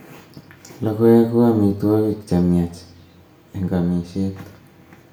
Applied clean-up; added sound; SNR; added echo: none; none; none; reverberation time 0.5 s.